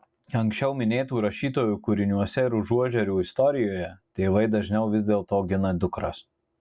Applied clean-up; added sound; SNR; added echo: none; none; none; none.